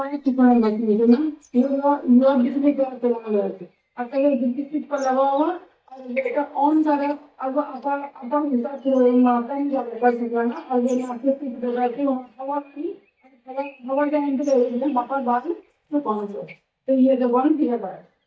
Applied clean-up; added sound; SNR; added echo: neural mask model DeepFilterNet 3.